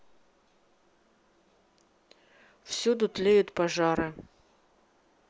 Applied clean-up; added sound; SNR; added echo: none; none; none; none.